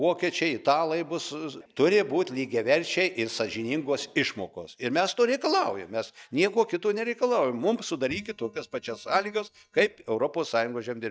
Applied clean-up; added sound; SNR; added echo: neural mask model DeepFilterNet 3.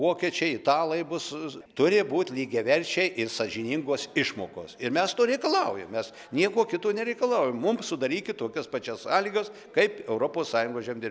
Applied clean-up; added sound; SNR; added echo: none; none; none; none.